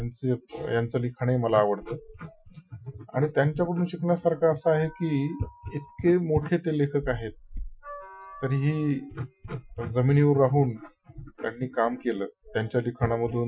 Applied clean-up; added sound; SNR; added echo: classical method Wiener filter.